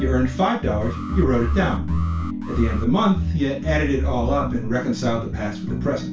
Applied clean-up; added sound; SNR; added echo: none; Alarm; 20 dB; reverberation time 0.3 s.